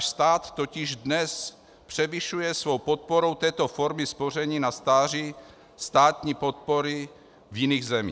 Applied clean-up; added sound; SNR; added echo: none; none; none; none.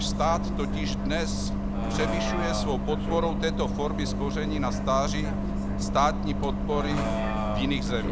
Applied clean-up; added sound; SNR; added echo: none; Bus; -3 dB; none.